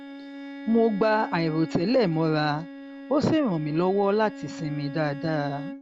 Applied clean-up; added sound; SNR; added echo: none; Bowed string instrument; 13 dB; none.